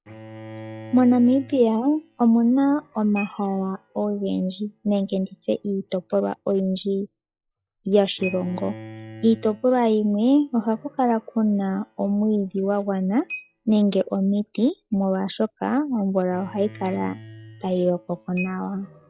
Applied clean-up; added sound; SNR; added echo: classical method log-MMSE.